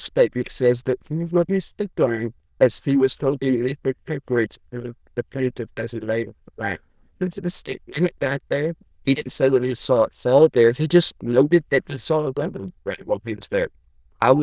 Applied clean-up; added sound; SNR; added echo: neural diffusion model UNIVERSE++.